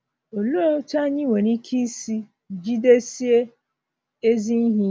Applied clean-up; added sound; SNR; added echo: none; none; none; none.